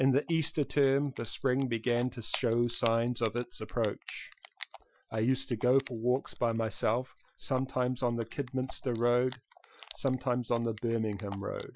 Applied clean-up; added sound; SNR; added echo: classical method Wiener filter.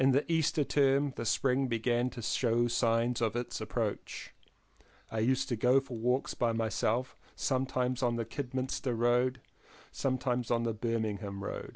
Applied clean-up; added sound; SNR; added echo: none; none; none; none.